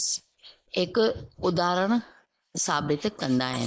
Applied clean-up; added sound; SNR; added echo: neural mask model Resemble Enhance denoiser.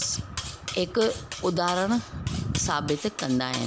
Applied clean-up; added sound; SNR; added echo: none; Cutlery, silverware; 12 dB; none.